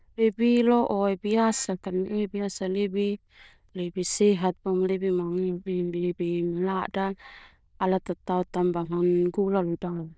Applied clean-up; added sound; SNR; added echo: neural diffusion model UNIVERSE++.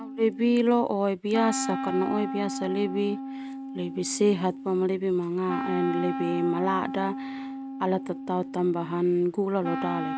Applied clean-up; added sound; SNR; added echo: none; Wind instrument, woodwind instrument; 7 dB; none.